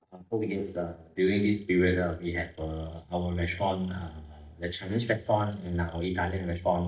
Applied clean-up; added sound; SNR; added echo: neural mask model DeepFilterNet 3.